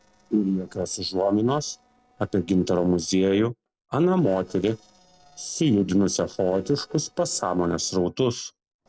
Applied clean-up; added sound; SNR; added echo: neural separator model SepFormer DNS4.